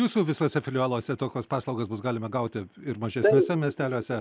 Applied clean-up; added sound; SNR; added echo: none; none; none; none.